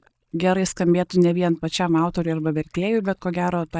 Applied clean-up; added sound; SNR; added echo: neural mask model DeepFilterNet 3.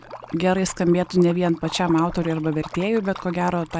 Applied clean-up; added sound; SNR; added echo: none; Liquid; 18 dB; none.